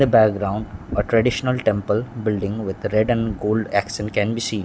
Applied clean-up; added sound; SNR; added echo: none; none; none; none.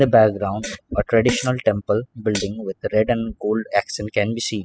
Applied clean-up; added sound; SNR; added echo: classical method spectral subtraction.